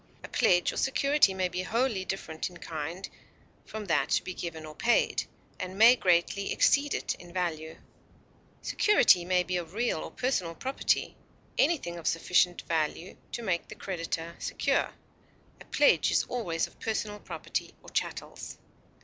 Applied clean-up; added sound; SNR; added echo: none; none; none; none.